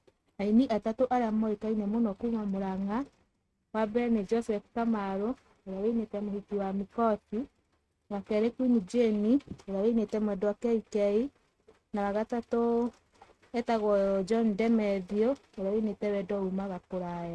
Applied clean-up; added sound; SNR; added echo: neural mask model RNNoise.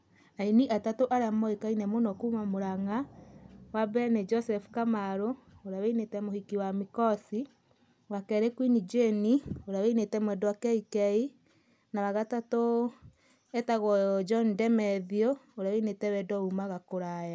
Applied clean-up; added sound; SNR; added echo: none; none; none; none.